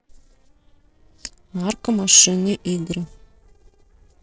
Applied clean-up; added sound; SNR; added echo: neural separator model SepFormer DNS4.